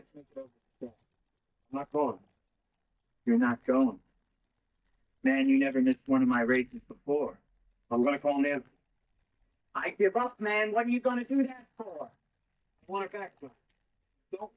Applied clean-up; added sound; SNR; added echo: neural mask model DeepFilterNet 3.